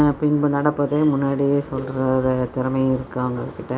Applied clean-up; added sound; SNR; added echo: none; none; none; none.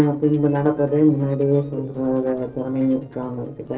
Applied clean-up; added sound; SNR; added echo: neural separator model SepFormer DNS4.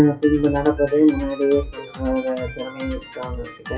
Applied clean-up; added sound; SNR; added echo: classical method WPE with log-MMSE.